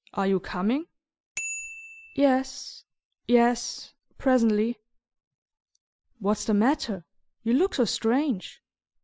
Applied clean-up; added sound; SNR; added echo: classical method spectral subtraction.